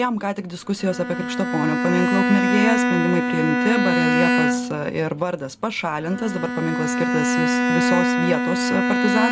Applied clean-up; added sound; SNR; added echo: none; Bowed string instrument; -2 dB; none.